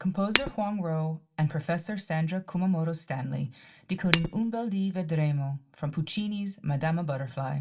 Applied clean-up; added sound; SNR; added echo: none; Shatter; 6 dB; reverberation time 0.2 s.